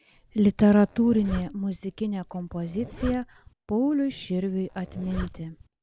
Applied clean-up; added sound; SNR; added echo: none; Zipper (clothing); 15 dB; none.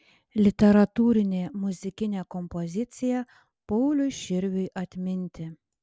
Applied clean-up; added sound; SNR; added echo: none; none; none; none.